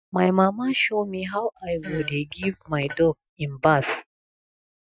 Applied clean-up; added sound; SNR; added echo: classical method Wiener filter.